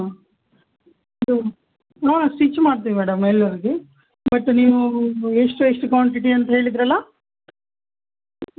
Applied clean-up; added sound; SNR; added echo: none; none; none; none.